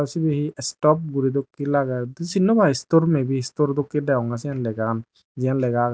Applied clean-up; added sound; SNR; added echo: none; none; none; none.